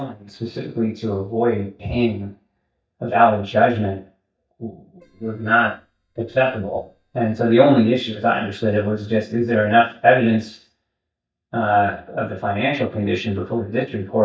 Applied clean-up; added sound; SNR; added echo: neural mask model DeepFilterNet 3.